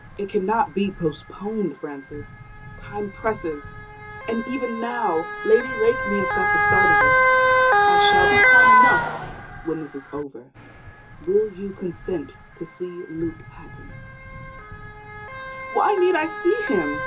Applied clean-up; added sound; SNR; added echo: none; Motor vehicle (road) / Siren; -3 dB; reverberation time 0.2 s.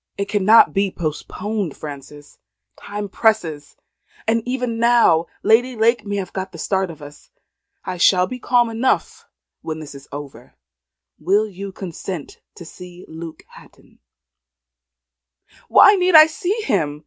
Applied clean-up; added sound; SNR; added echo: none; none; none; none.